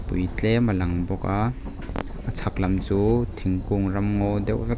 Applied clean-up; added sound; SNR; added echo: none; Thunder; 10 dB; none.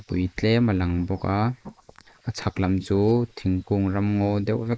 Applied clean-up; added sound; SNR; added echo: neural mask model Resemble Enhance denoiser.